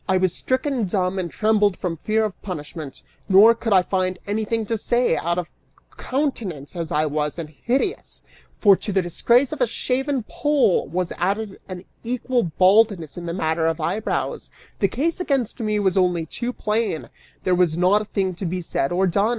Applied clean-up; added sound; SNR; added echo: none; none; none; none.